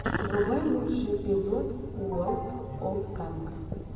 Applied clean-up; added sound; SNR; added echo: none; Organ; 15 dB; reverberation time 2.0 s.